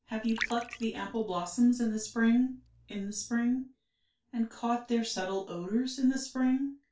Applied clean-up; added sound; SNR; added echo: none; Liquid; 15 dB; reverberation time 0.2 s.